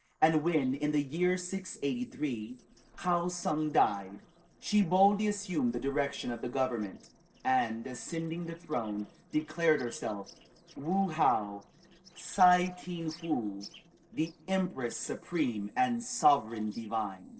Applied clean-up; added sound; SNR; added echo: neural separator model SepFormer DNS4.